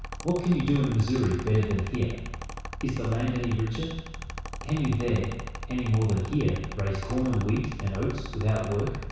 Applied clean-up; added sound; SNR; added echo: none; Mechanical fan; 9 dB; reverberation time 1.1 s.